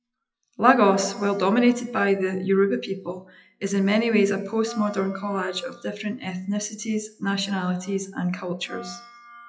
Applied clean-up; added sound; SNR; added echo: classical method WPE with log-MMSE.